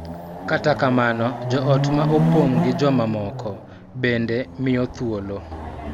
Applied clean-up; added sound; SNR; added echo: none; Chatter / Car passing by / Motorcycle / Traffic noise, roadway noise / Accelerating, revving, vroom; 3 dB; none.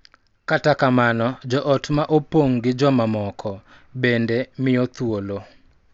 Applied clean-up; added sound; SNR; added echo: none; none; none; none.